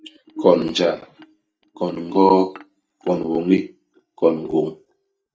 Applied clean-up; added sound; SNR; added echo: neural mask model DeepFilterNet 3.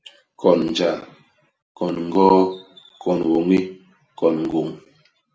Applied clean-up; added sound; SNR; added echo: none; none; none; none.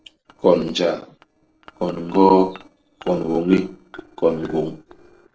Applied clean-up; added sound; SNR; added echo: neural separator model SepFormer DNS4.